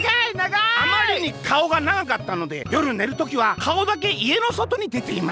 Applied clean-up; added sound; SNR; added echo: none; none; none; none.